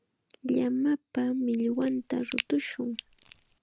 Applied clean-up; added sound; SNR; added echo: none; Crack; 7 dB; none.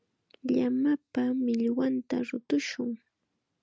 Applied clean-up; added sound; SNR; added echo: none; none; none; none.